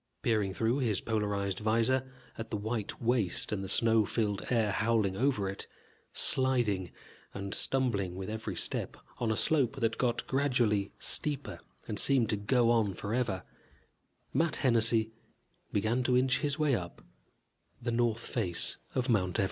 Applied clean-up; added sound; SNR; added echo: none; none; none; none.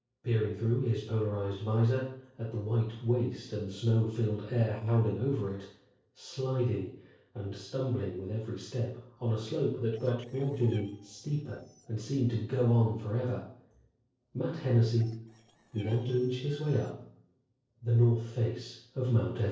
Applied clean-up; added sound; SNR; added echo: neural separator model SepFormer DNS4.